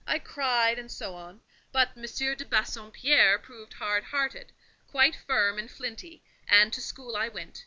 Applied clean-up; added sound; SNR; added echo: none; none; none; none.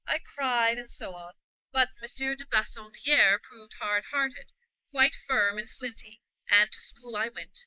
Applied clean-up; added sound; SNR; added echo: neural mask model Resemble Enhance denoiser.